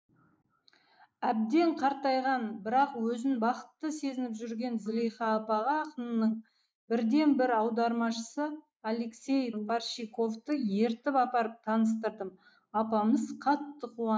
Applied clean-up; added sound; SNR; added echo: neural mask model Resemble Enhance denoiser.